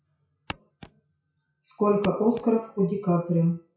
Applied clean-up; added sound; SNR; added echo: classical method WPE with log-MMSE.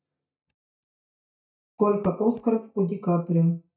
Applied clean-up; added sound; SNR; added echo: neural mask model DeepFilterNet 3.